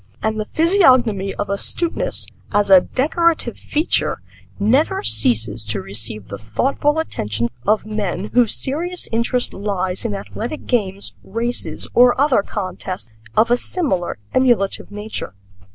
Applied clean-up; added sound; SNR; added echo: none; none; none; none.